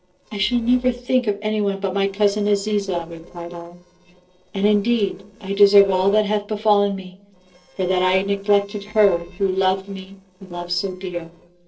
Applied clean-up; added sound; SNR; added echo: neural separator model SepFormer DNS4.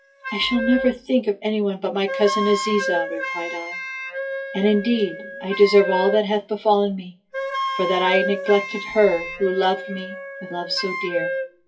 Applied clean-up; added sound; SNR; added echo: classical method WPE with log-MMSE.